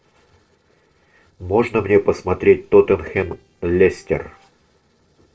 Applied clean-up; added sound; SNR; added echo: neural separator model SepFormer DNS4.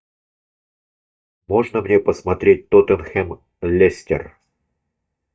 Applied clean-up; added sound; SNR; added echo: neural mask model DeepFilterNet 3.